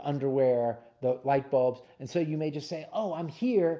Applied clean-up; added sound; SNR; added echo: none; none; none; none.